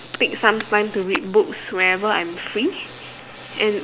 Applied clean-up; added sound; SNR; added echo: none; Fire; 16 dB; none.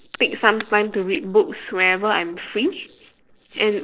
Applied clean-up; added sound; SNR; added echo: neural separator model SepFormer DNS4.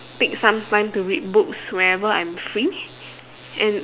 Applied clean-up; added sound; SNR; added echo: none; none; none; none.